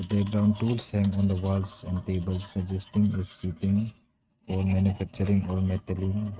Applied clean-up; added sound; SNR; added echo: neural mask model RNNoise.